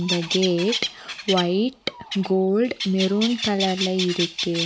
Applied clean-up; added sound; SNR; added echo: none; Bird; 7 dB; none.